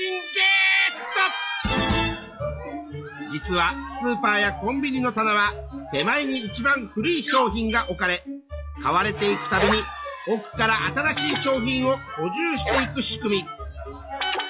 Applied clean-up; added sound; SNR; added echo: classical method log-MMSE.